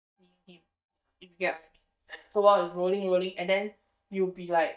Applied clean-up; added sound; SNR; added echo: neural mask model DeepFilterNet 3.